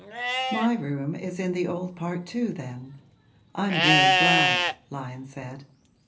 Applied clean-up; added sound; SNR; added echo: none; Livestock, farm animals, working animals; -2 dB; reverberation time 0.3 s.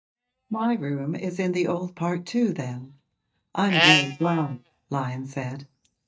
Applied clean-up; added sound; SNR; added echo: neural mask model DeepFilterNet 3.